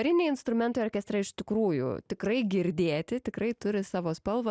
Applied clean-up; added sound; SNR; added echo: none; none; none; none.